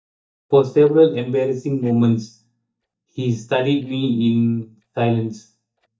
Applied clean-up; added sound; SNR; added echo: neural mask model DeepFilterNet 3.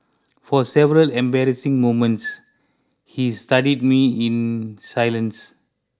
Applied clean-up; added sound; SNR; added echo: none; none; none; none.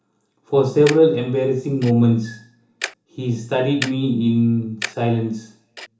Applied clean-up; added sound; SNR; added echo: none; Tick-tock; 16 dB; reverberation time 0.8 s.